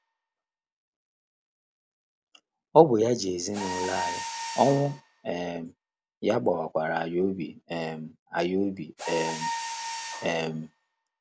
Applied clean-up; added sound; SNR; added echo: none; Mechanisms; 10 dB; none.